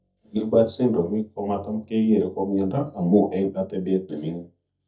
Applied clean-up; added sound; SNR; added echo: neural mask model DeepFilterNet 3.